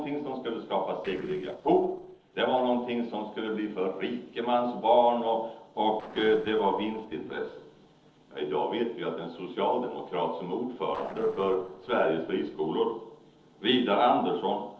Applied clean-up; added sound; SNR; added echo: neural separator model SepFormer DNS4.